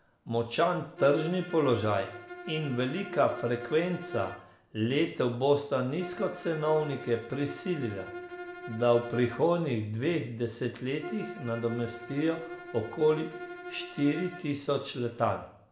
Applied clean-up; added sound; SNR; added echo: none; Bowed string instrument; 14 dB; reverberation time 0.5 s.